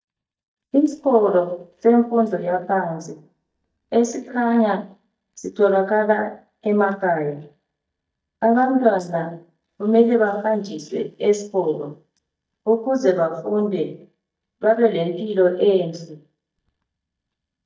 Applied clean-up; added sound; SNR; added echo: neural mask model DeepFilterNet 3.